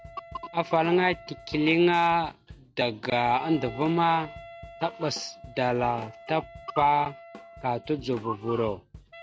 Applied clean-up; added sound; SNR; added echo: none; Drum kit + Wind instrument, woodwind instrument; 18 dB; none.